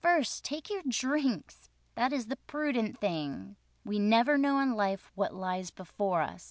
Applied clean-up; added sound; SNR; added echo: none; none; none; none.